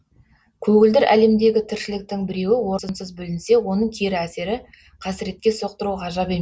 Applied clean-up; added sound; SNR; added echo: none; none; none; none.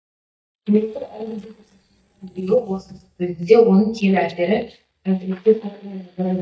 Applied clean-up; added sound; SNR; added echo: neural mask model DeepFilterNet 3.